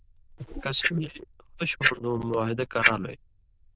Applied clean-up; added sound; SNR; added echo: neural diffusion model UNIVERSE++.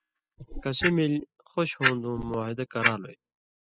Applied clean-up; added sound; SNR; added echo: classical method spectral subtraction.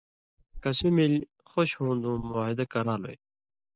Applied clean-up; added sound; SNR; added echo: neural mask model DeepFilterNet 3.